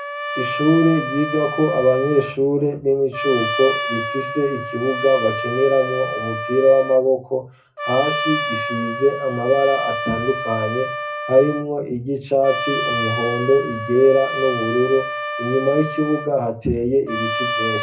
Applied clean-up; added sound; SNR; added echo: none; Trumpet; 6 dB; reverberation time 0.4 s.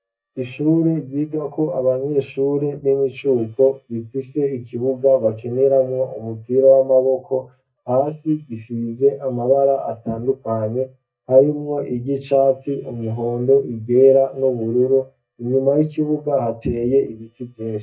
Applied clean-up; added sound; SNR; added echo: neural mask model DeepFilterNet 3.